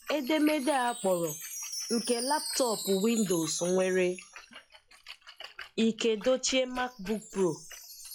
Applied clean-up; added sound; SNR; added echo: classical method log-MMSE.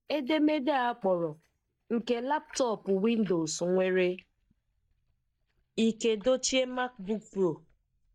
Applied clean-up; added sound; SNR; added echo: neural mask model DeepFilterNet 3.